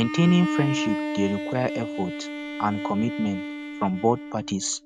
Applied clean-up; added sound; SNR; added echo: neural mask model RNNoise.